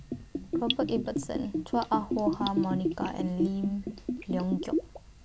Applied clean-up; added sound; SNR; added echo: none; Bathtub (filling or washing) / Gurgling; 0 dB; none.